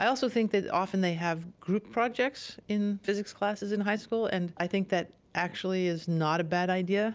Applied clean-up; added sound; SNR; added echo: none; none; none; none.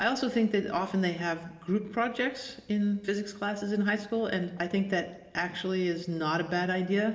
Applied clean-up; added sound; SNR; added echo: none; none; none; reverberation time 1.1 s.